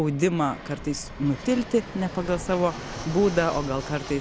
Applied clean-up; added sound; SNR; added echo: none; Fixed-wing aircraft, airplane; 11 dB; none.